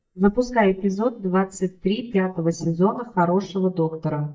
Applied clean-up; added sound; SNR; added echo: neural mask model DeepFilterNet 3.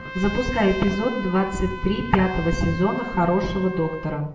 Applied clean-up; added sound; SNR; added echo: none; Trumpet; 12 dB; reverberation time 0.6 s.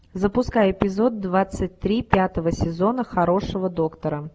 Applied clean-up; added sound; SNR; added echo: none; none; none; none.